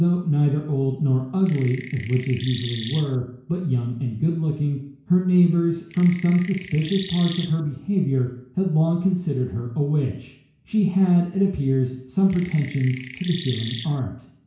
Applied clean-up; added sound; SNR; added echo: none; Chirp, tweet; 14 dB; reverberation time 0.6 s.